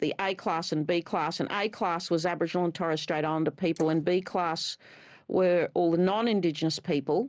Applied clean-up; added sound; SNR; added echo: neural mask model Resemble Enhance denoiser.